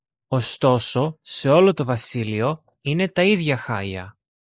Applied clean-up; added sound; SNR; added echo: neural mask model Resemble Enhance denoiser.